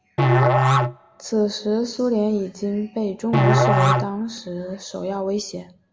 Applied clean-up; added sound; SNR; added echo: none; Musical instrument; -3 dB; none.